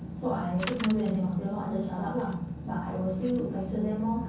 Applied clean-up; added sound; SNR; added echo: none; Bicycle; 17 dB; reverberation time 0.6 s.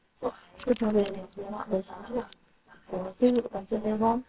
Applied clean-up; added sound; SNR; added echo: neural separator model SepFormer WHAMR!.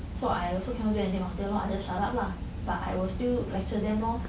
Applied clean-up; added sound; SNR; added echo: none; none; none; none.